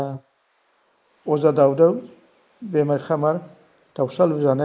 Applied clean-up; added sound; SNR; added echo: neural mask model Resemble Enhance denoiser.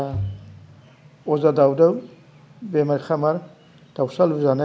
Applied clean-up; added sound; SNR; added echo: none; Bowed string instrument; 11 dB; none.